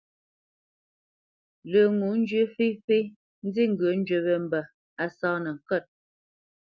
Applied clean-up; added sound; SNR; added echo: none; none; none; none.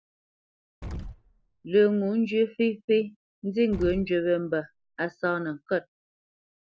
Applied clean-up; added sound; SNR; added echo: none; Explosion; 13 dB; none.